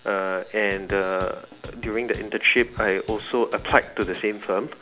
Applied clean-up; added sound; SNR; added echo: none; Drum / Drum kit; 16 dB; none.